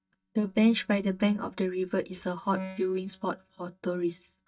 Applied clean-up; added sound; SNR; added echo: neural mask model DeepFilterNet 3.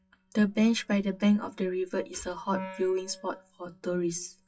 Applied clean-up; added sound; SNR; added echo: classical method WPE with log-MMSE.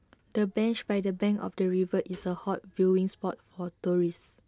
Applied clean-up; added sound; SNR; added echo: none; none; none; none.